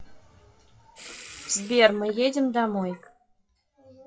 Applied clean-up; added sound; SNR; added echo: classical method WPE with log-MMSE.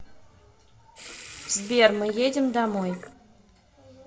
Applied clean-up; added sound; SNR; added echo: none; Sink (filling or washing) / Water tap, faucet; 17 dB; reverberation time 0.7 s.